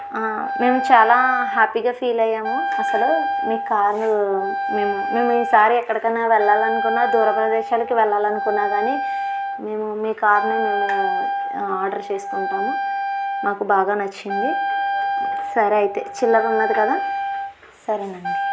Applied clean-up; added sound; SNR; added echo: none; Wind instrument, woodwind instrument; 4 dB; none.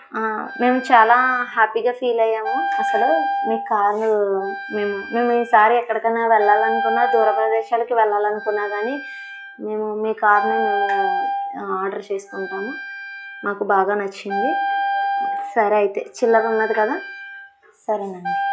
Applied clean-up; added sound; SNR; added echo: classical method log-MMSE.